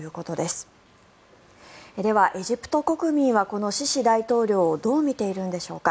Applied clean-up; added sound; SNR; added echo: none; none; none; none.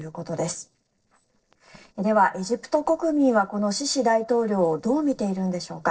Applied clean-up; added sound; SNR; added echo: neural separator model SepFormer DNS4.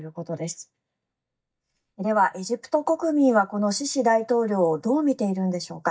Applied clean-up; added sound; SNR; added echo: neural mask model DeepFilterNet 3.